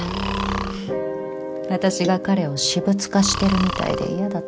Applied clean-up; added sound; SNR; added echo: none; Breathing; 9 dB; none.